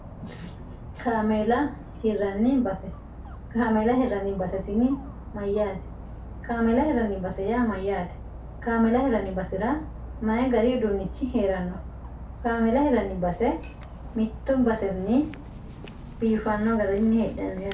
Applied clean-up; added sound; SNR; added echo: none; Dog; 12 dB; reverberation time 0.2 s.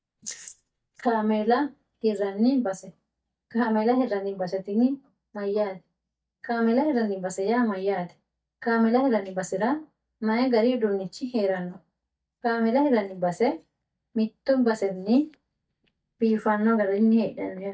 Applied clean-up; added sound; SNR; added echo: neural mask model DeepFilterNet 3.